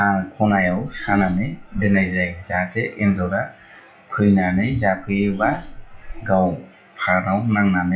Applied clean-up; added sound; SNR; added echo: classical method WPE with log-MMSE.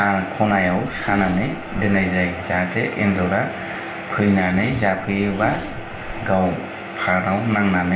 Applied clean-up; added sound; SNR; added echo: none; Zipper (clothing); 13 dB; reverberation time 0.4 s.